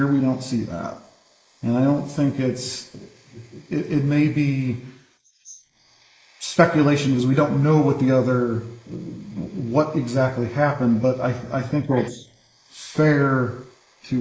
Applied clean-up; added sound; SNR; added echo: neural mask model Resemble Enhance denoiser.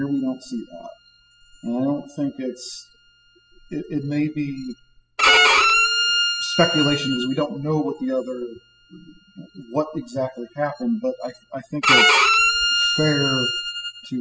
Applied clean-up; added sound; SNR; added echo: classical method spectral subtraction.